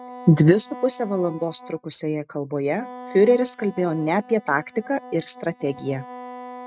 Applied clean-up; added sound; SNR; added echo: neural mask model RNNoise.